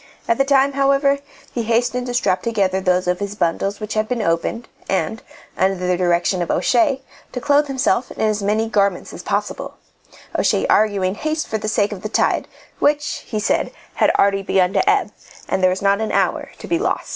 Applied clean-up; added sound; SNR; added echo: none; none; none; none.